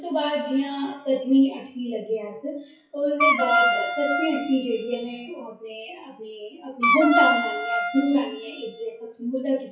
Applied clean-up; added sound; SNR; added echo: classical method WPE with log-MMSE.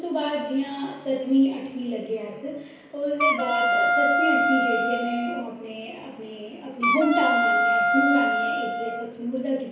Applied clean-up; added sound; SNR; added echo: none; Wind instrument, woodwind instrument; -3 dB; reverberation time 0.9 s.